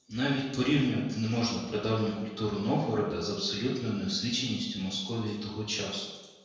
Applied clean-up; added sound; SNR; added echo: none; none; none; reverberation time 1.2 s.